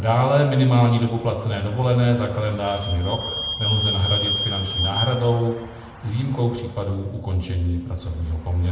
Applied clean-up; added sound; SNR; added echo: none; Squeak / Vehicle; 9 dB; reverberation time 0.9 s.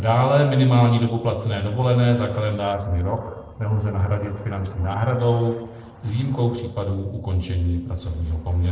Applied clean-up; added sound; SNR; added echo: neural separator model SepFormer DNS4.